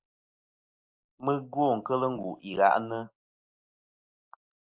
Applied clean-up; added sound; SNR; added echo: neural mask model Resemble Enhance denoiser.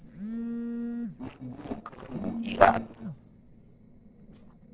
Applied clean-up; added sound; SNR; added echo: neural separator model SepFormer DNS4.